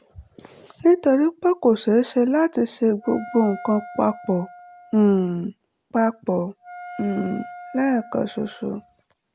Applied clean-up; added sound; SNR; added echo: none; Wind instrument, woodwind instrument; 18 dB; none.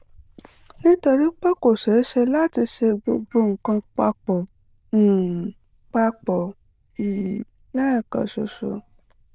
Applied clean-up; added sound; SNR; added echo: neural diffusion model UNIVERSE++.